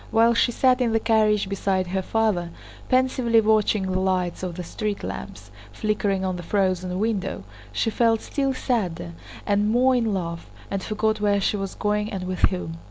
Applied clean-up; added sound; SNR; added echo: none; none; none; none.